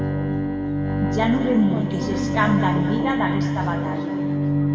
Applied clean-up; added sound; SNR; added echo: none; Bowed string instrument; -2 dB; reverberation time 2.1 s.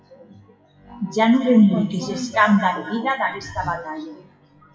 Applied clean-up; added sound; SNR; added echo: classical method WPE with log-MMSE.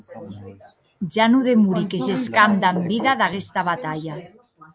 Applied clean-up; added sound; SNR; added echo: none; none; none; none.